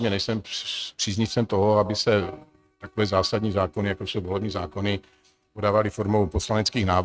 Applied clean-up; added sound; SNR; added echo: neural mask model RNNoise.